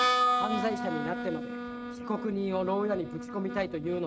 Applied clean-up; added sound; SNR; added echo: neural mask model RNNoise.